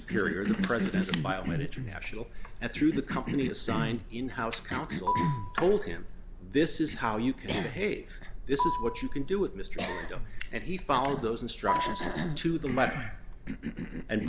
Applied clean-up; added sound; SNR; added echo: none; Cough + Marimba, xylophone; 4 dB; none.